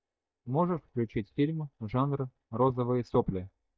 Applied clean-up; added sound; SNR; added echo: neural mask model DeepFilterNet 3.